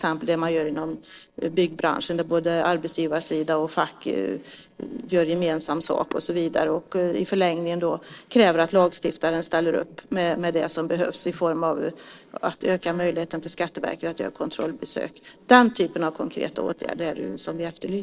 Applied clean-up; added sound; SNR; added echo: neural separator model SepFormer DNS4.